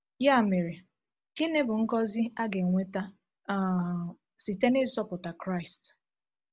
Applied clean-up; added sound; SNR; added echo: none; none; none; none.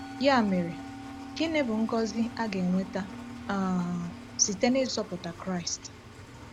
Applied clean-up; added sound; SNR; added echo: none; Musical instrument + Engine; 12 dB; none.